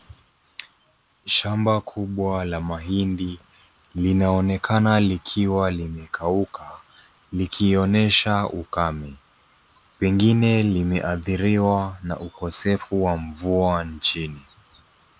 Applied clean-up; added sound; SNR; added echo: none; none; none; none.